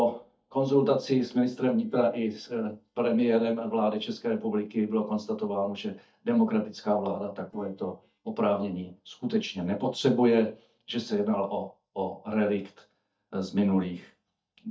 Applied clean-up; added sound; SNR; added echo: neural mask model DeepFilterNet 3.